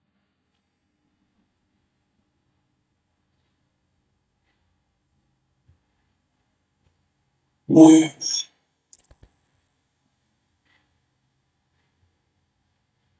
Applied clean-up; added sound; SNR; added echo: neural mask model DeepFilterNet 3.